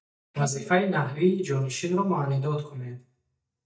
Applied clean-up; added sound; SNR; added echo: neural mask model DeepFilterNet 3.